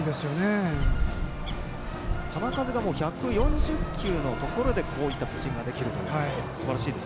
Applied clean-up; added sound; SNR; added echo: none; Bird; 1 dB; none.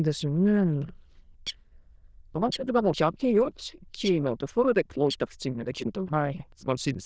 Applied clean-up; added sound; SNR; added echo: neural diffusion model UNIVERSE++.